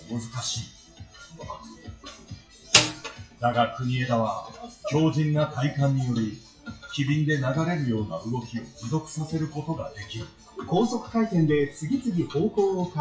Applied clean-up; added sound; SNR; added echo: classical method WPE with log-MMSE.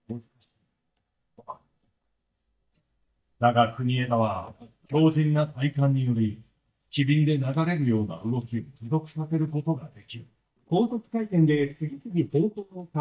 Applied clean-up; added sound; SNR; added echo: neural mask model DeepFilterNet 3.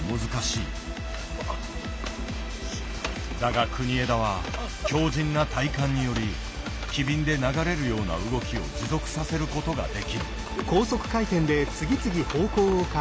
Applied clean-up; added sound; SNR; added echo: none; none; none; none.